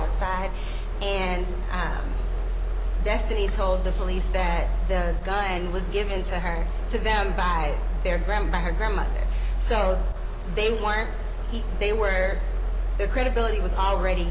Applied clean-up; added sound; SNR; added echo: none; Mechanisms; -3 dB; none.